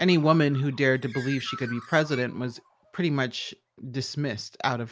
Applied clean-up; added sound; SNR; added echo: none; Bird; 19 dB; none.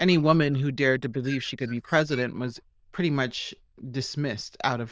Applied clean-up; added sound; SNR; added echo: neural diffusion model UNIVERSE++.